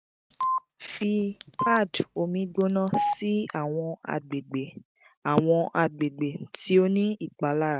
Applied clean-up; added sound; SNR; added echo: neural mask model RNNoise.